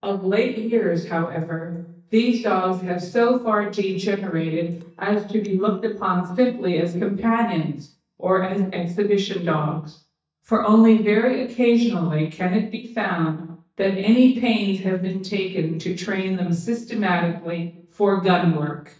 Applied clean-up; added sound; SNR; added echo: neural mask model DeepFilterNet 3.